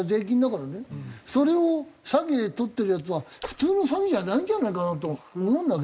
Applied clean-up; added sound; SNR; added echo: neural mask model Resemble Enhance denoiser.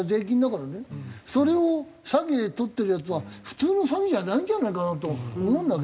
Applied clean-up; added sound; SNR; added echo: none; none; none; none.